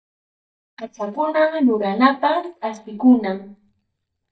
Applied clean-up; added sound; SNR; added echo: neural mask model DeepFilterNet 3.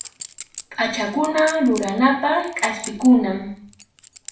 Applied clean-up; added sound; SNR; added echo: none; Chink, clink; 17 dB; reverberation time 0.5 s.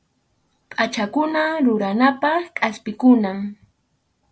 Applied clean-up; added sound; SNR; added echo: none; none; none; none.